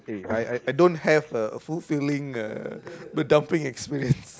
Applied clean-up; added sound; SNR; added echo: neural mask model Resemble Enhance denoiser.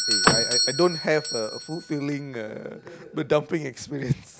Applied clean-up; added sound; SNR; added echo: none; Vehicle + Doorbell; 1 dB; none.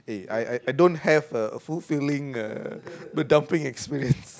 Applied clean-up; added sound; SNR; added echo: none; none; none; none.